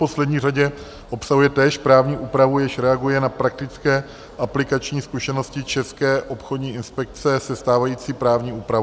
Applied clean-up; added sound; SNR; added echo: none; none; none; none.